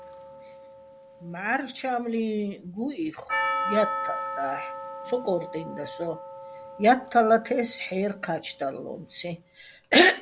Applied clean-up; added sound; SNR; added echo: none; Percussion; 9 dB; none.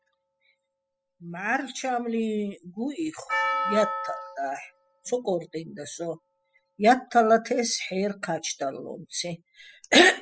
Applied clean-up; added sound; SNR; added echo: classical method spectral subtraction.